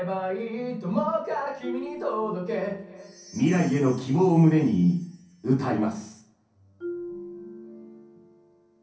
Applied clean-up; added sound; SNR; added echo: none; Marimba, xylophone; 17 dB; reverberation time 0.6 s.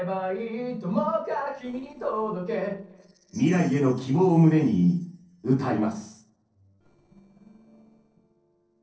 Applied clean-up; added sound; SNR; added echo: neural separator model SepFormer DNS4.